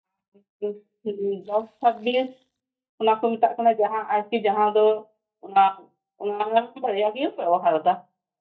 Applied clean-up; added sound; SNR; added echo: neural mask model DeepFilterNet 3.